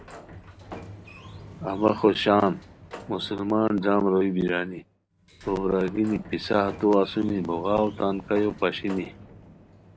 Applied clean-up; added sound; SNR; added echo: none; Sliding door; 18 dB; none.